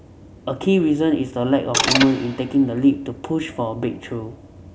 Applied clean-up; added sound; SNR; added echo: none; Mechanisms; 4 dB; none.